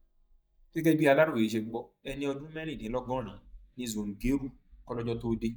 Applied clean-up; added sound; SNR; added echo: neural mask model DeepFilterNet 3.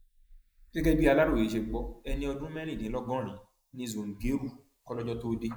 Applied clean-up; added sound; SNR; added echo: neural mask model Resemble Enhance denoiser.